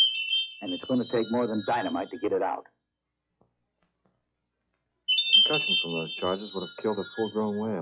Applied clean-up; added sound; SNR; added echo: classical method log-MMSE.